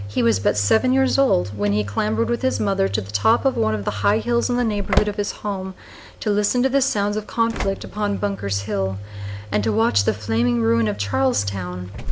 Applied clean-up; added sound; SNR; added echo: none; Slam / Engine; 8 dB; none.